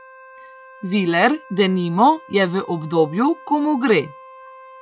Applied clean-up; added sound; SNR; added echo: classical method log-MMSE.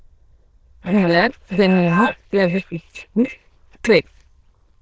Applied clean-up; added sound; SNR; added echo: neural diffusion model UNIVERSE++.